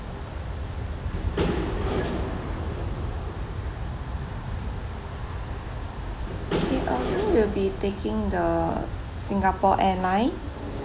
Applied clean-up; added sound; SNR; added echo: none; Engine / Mechanisms + Aircraft; 1 dB; none.